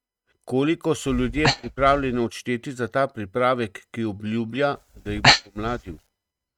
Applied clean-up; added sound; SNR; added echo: neural mask model RNNoise.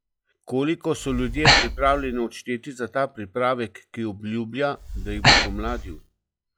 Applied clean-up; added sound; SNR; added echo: classical method log-MMSE.